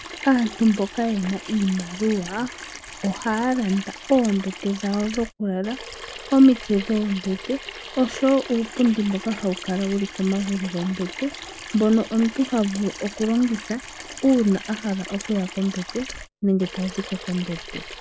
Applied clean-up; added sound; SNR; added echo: none; Sink (filling or washing) / Water tap, faucet; 14 dB; none.